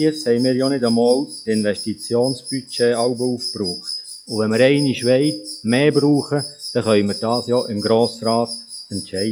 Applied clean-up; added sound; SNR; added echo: classical method log-MMSE.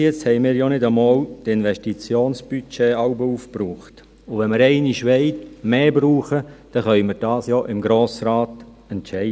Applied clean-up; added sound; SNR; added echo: none; none; none; none.